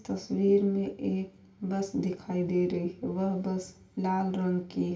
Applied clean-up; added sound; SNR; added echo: none; none; none; reverberation time 0.3 s.